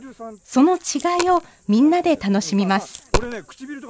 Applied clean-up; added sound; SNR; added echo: neural mask model Resemble Enhance denoiser.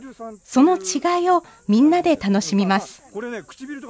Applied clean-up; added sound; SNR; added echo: none; none; none; none.